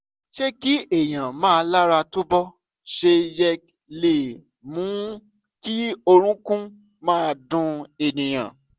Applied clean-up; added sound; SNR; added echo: none; none; none; none.